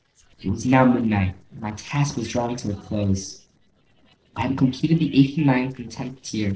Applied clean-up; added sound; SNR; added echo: neural separator model SepFormer DNS4.